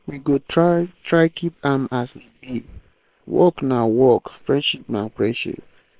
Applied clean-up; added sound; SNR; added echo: neural separator model SepFormer WHAM!.